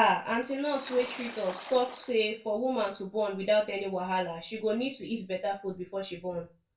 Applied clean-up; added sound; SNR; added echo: none; Water / Splash, splatter; 15 dB; reverberation time 0.2 s.